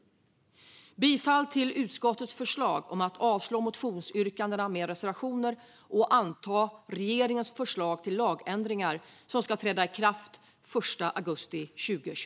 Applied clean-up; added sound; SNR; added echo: neural mask model Resemble Enhance denoiser.